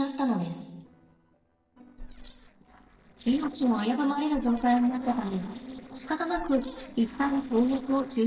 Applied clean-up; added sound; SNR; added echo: neural separator model SepFormer DNS4.